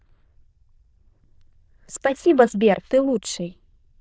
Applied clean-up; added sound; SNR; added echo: neural diffusion model UNIVERSE++.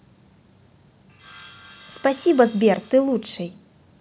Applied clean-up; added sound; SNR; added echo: none; Sawing; 18 dB; none.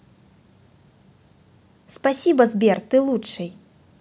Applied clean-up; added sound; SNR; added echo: none; none; none; none.